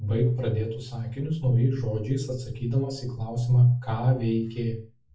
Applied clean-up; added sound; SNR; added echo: none; none; none; reverberation time 0.3 s.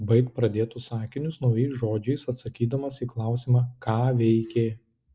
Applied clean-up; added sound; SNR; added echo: none; none; none; none.